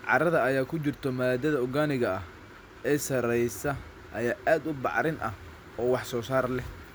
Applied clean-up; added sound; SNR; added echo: none; none; none; none.